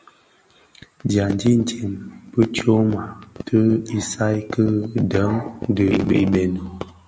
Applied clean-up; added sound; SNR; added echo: none; none; none; none.